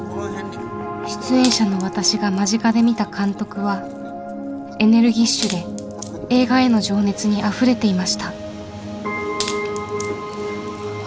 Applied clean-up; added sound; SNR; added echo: none; Wood; 18 dB; none.